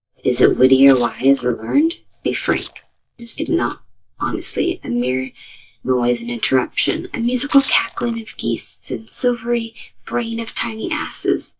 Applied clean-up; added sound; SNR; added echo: neural mask model DeepFilterNet 3.